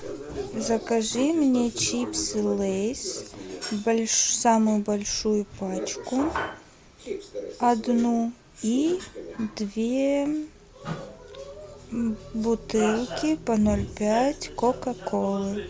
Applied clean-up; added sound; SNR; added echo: none; none; none; none.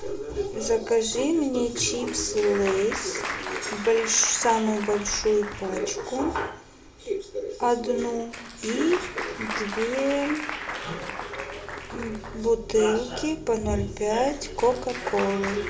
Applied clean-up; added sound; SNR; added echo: none; Applause; 11 dB; reverberation time 0.7 s.